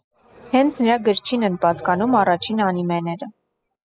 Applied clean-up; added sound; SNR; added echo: classical method spectral subtraction.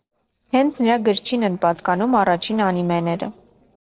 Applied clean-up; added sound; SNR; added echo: neural separator model SepFormer DNS4.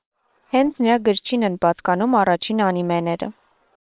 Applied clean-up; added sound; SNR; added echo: neural separator model SepFormer WHAM!.